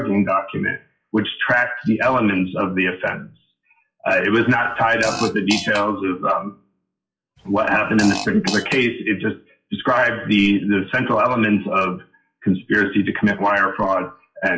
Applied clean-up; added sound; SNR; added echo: classical method WPE with log-MMSE.